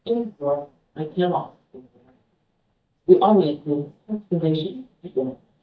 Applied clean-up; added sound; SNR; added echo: neural mask model DeepFilterNet 3.